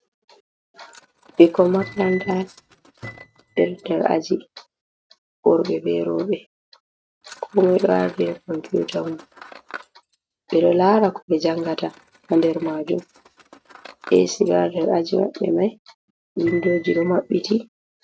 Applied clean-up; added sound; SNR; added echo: neural mask model RNNoise.